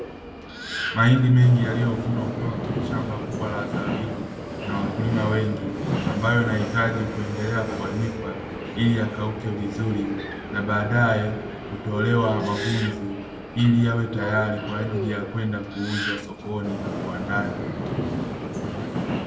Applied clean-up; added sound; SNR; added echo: none; Subway, metro, underground; 6 dB; reverberation time 0.8 s.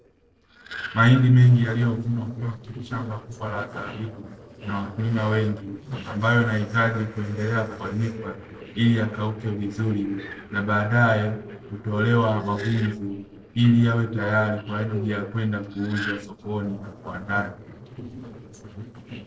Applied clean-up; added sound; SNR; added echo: neural separator model SepFormer DNS4.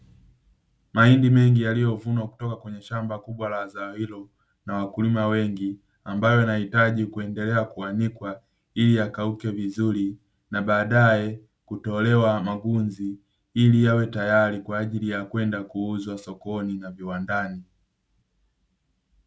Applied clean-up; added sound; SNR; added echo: none; none; none; none.